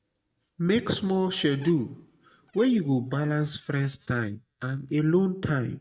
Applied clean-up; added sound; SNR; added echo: neural mask model DeepFilterNet 3.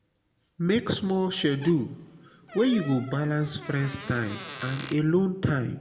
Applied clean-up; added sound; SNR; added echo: none; Door; 18 dB; reverberation time 0.9 s.